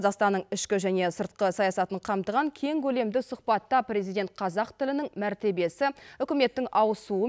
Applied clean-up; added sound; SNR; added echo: none; none; none; none.